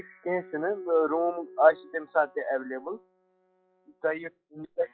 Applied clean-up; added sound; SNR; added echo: classical method log-MMSE.